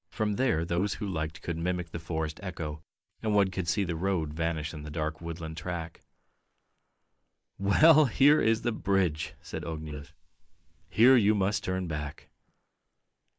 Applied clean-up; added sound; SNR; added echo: neural mask model Resemble Enhance denoiser.